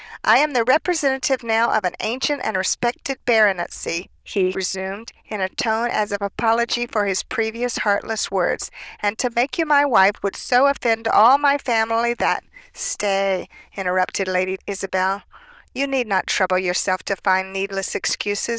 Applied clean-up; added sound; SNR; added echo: neural diffusion model UNIVERSE++.